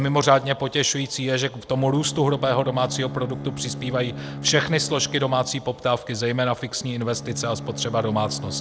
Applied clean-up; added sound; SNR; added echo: none; Bowed string instrument; 12 dB; none.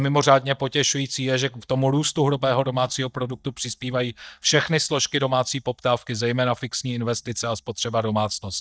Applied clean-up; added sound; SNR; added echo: neural mask model DeepFilterNet 3.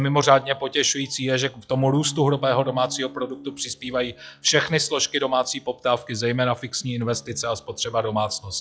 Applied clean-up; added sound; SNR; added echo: classical method log-MMSE.